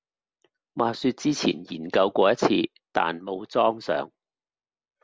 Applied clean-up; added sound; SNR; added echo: none; none; none; none.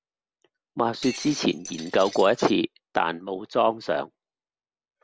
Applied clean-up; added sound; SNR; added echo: none; Shatter; 14 dB; none.